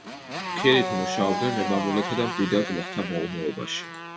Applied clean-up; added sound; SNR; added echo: none; Motorcycle; 5 dB; none.